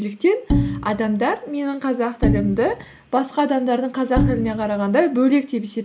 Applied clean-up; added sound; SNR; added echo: none; Bowed string instrument; 3 dB; none.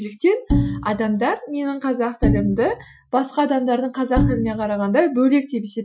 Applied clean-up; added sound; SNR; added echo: classical method Wiener filter.